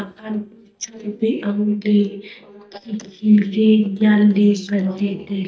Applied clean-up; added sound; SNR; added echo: neural mask model DeepFilterNet 3.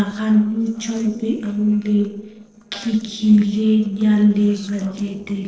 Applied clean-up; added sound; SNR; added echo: neural separator model SepFormer DNS4.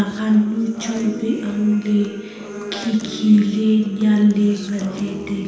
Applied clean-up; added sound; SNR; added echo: none; Acoustic guitar; 12 dB; reverberation time 1.1 s.